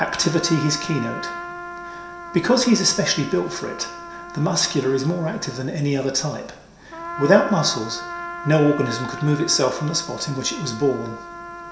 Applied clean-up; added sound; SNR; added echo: none; Trumpet; 12 dB; reverberation time 0.7 s.